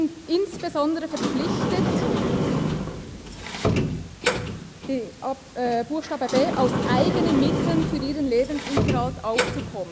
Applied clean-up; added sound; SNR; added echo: none; Sliding door; -1 dB; none.